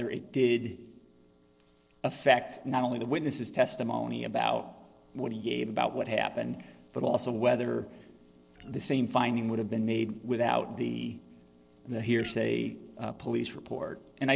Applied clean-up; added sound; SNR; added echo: neural separator model SepFormer DNS4.